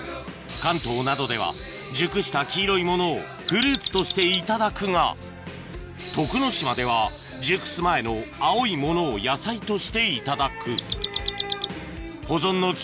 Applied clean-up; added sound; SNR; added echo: none; Mechanisms; 6 dB; none.